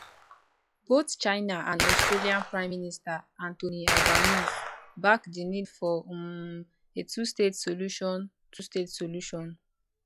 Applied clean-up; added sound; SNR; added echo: classical method log-MMSE.